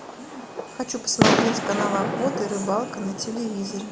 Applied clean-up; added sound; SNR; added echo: none; Fireworks; -1 dB; none.